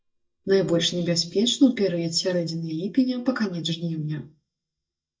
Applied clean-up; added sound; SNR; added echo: neural mask model DeepFilterNet 3.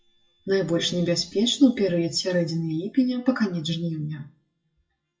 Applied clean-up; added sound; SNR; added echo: classical method WPE with log-MMSE.